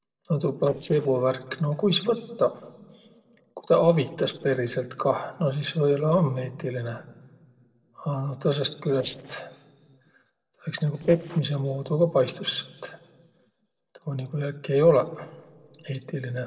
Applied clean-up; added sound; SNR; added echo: neural separator model SepFormer DNS4.